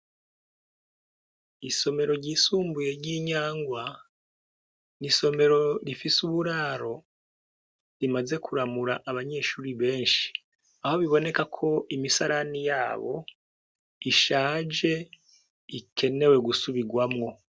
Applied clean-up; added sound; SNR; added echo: none; none; none; none.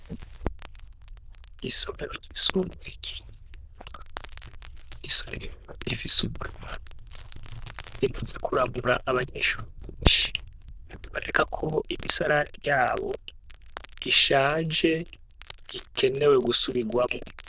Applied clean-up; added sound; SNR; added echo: neural diffusion model UNIVERSE++.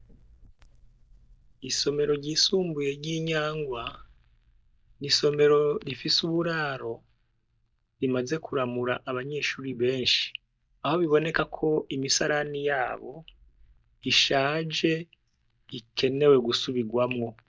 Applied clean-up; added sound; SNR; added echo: neural mask model DeepFilterNet 3.